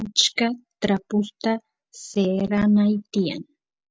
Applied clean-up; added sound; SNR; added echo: none; none; none; none.